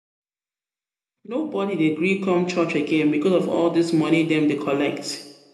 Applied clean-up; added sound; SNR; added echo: none; none; none; reverberation time 0.7 s.